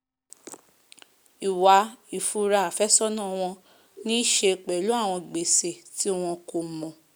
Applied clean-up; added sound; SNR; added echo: none; none; none; none.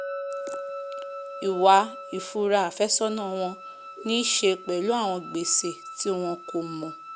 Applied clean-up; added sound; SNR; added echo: none; Wind instrument, woodwind instrument + Chink, clink; 12 dB; none.